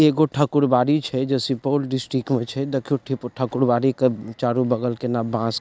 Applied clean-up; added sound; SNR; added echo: none; none; none; none.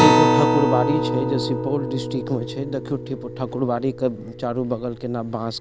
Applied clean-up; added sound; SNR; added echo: none; Acoustic guitar; -1 dB; none.